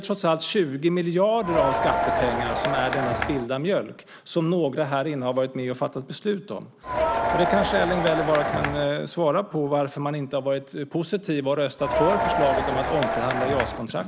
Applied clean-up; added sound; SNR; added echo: none; Crowd; 0 dB; none.